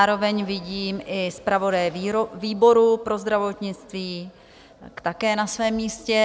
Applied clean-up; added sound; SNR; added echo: none; none; none; none.